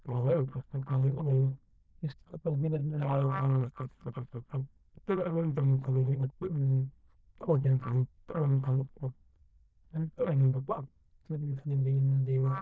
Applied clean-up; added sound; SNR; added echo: neural diffusion model UNIVERSE++.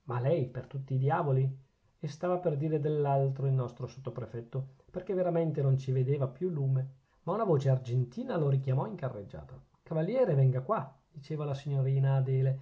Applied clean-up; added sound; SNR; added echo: none; none; none; none.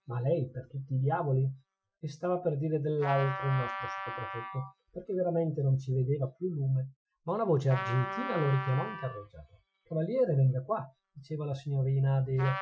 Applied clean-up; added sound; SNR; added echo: classical method Wiener filter.